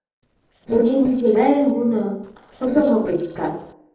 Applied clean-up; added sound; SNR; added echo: neural separator model SepFormer DNS4.